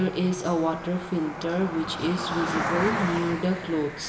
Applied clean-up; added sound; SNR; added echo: none; Cricket; 6 dB; reverberation time 0.8 s.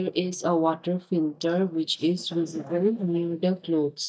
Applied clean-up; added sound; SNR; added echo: neural mask model DeepFilterNet 3.